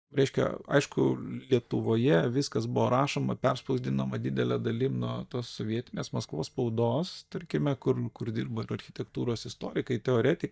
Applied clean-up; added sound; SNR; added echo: neural mask model DeepFilterNet 3.